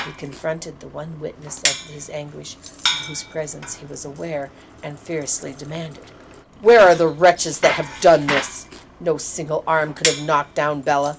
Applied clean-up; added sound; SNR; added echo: none; Bicycle; 10 dB; none.